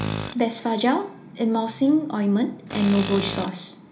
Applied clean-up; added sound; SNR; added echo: none; Tools; 11 dB; reverberation time 0.4 s.